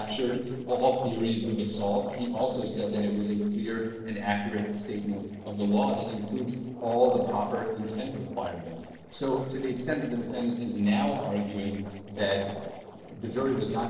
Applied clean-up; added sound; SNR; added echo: neural separator model SepFormer DNS4.